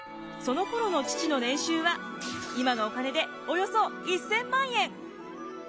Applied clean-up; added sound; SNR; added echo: none; none; none; none.